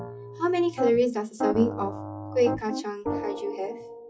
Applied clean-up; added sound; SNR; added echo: classical method WPE with log-MMSE.